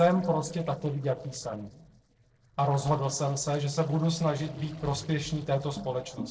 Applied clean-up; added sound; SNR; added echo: neural separator model SepFormer DNS4.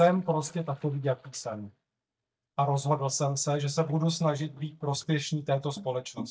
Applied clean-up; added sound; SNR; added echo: neural mask model DeepFilterNet 3.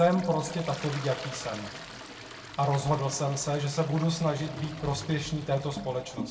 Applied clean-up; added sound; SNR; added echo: none; Toilet flush; 13 dB; reverberation time 0.2 s.